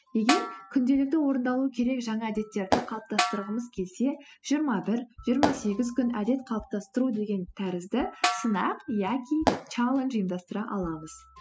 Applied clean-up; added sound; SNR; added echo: classical method spectral subtraction.